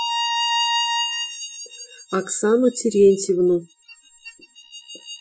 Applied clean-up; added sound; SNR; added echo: classical method Wiener filter.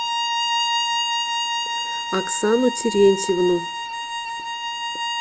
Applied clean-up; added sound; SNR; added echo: none; Bowed string instrument; 1 dB; none.